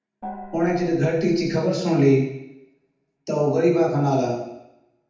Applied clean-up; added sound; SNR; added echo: none; Gong; 16 dB; reverberation time 0.8 s.